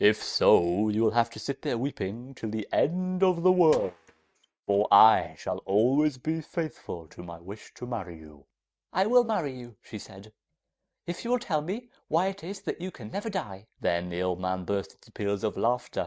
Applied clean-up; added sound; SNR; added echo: neural mask model RNNoise.